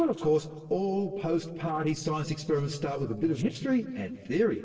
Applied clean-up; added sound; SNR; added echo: neural separator model SepFormer DNS4.